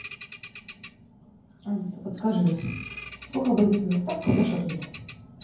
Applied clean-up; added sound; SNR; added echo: none; Bird vocalization, bird call, bird song; 10 dB; reverberation time 0.9 s.